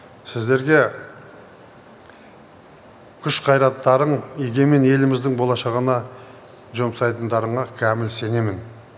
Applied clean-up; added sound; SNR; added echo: none; none; none; none.